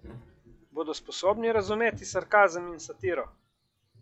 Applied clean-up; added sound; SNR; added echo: classical method log-MMSE.